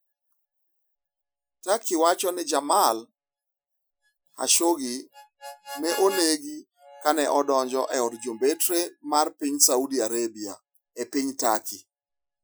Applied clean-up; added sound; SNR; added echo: classical method Wiener filter.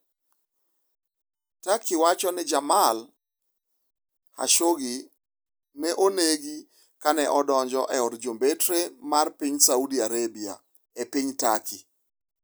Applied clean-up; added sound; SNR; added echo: none; none; none; none.